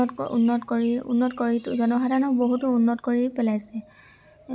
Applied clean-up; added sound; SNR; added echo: none; none; none; none.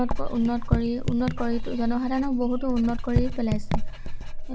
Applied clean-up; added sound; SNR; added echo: none; Writing + Raindrop / Drip; -1 dB; none.